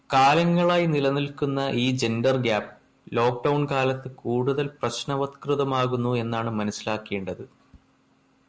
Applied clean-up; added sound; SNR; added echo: none; none; none; none.